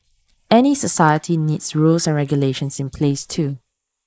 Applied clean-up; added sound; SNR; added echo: neural mask model Resemble Enhance denoiser.